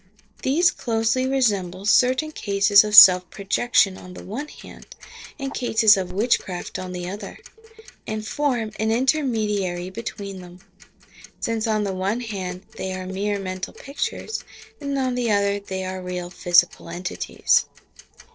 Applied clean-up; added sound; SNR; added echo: neural separator model SepFormer DNS4.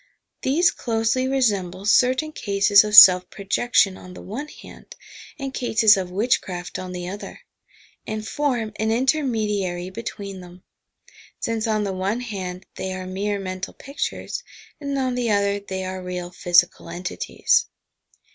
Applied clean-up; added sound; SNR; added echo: none; none; none; none.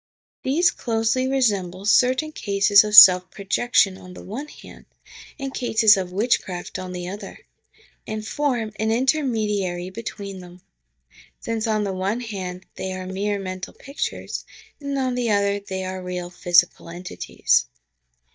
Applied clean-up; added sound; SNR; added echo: neural mask model DeepFilterNet 3.